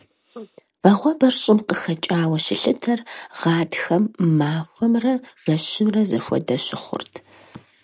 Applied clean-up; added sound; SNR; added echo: none; none; none; none.